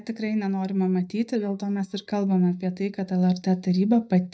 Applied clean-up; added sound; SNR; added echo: neural mask model DeepFilterNet 3.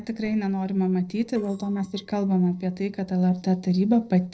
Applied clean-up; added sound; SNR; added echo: neural separator model SepFormer DNS4.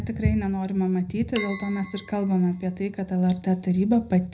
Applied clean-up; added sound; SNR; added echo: none; Chink, clink; 11 dB; reverberation time 0.4 s.